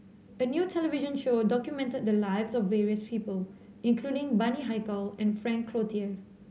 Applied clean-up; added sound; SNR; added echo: none; none; none; none.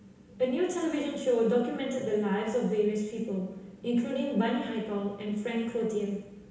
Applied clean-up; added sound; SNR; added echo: none; none; none; reverberation time 0.9 s.